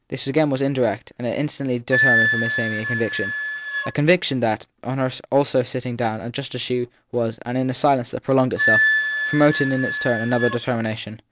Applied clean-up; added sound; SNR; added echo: none; Wind instrument, woodwind instrument; 4 dB; none.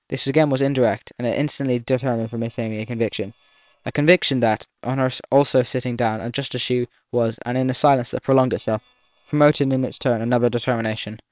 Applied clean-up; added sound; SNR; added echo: neural separator model SepFormer WHAM!.